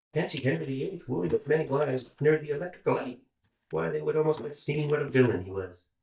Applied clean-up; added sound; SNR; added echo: neural mask model DeepFilterNet 3.